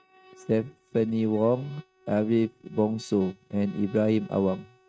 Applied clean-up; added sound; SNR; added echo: neural mask model RNNoise.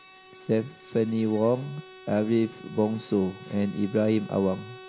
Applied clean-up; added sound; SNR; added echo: none; Bowed string instrument; 20 dB; none.